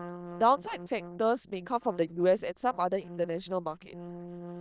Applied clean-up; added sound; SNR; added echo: neural diffusion model UNIVERSE++.